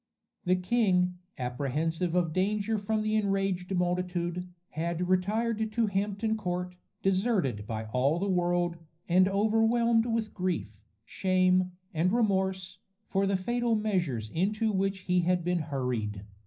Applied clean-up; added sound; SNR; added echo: none; none; none; reverberation time 0.5 s.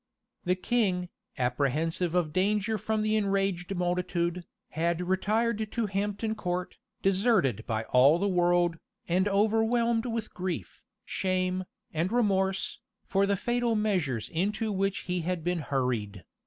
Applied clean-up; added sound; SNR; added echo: none; none; none; none.